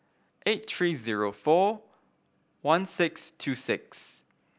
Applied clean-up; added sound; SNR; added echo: none; none; none; none.